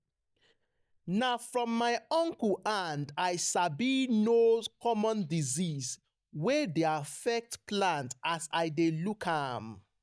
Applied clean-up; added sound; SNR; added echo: neural mask model DeepFilterNet 3.